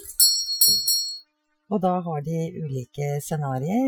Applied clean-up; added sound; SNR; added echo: classical method Wiener filter.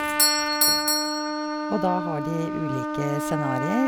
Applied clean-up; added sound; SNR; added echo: none; Trumpet + Doorbell; -4 dB; none.